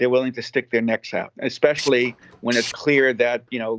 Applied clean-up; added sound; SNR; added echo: none; Tools; 14 dB; none.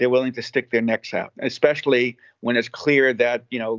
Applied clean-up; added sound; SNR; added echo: none; none; none; none.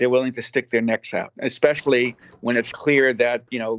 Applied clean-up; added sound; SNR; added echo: neural separator model SepFormer DNS4.